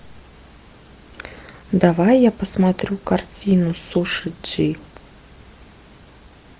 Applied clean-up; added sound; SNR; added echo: none; none; none; none.